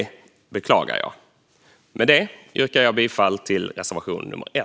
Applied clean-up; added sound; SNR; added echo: none; none; none; none.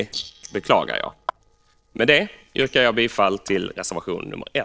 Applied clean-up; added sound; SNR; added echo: neural separator model SepFormer DNS4.